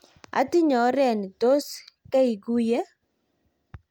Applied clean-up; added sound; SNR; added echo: none; none; none; none.